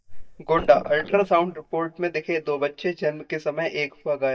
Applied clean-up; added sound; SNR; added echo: neural mask model DeepFilterNet 3.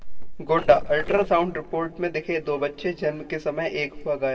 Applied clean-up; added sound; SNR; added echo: neural separator model SepFormer DNS4.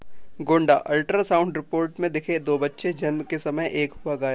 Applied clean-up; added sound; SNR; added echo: none; none; none; none.